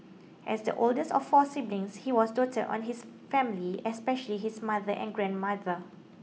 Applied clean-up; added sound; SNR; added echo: none; none; none; none.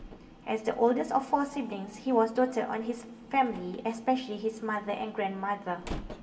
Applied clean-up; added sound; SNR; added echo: none; Slam; 18 dB; reverberation time 1.3 s.